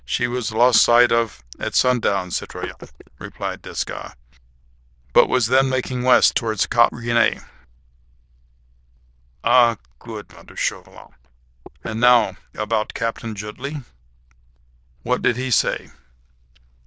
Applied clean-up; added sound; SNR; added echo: neural diffusion model UNIVERSE++.